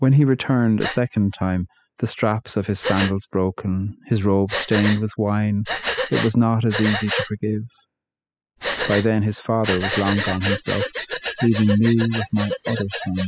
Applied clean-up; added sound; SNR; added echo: classical method spectral subtraction.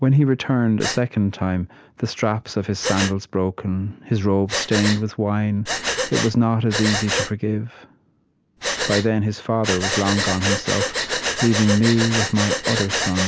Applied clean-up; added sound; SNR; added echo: none; Breathing; 6 dB; none.